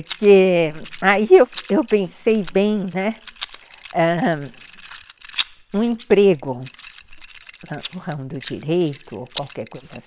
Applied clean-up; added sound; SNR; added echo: neural separator model SepFormer WHAM!.